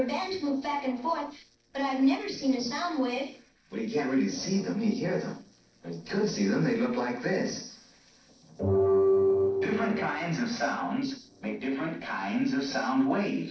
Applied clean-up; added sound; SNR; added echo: neural separator model SepFormer DNS4.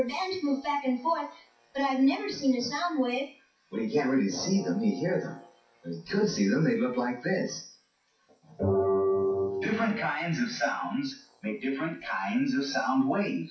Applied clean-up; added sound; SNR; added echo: classical method WPE with log-MMSE.